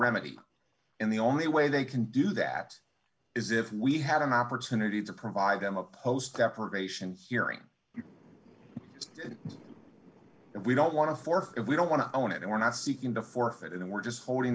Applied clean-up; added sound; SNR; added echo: none; none; none; none.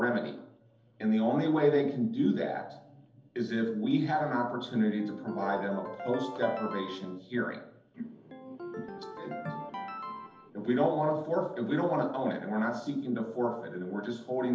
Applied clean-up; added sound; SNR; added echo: none; Ringtone; 11 dB; reverberation time 1.2 s.